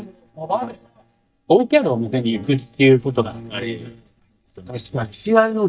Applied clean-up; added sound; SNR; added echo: neural mask model DeepFilterNet 3.